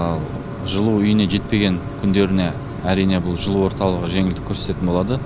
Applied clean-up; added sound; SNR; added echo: none; none; none; none.